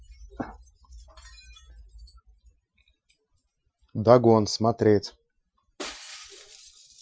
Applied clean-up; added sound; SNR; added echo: classical method Wiener filter.